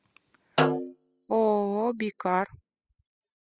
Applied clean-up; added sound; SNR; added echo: classical method spectral subtraction.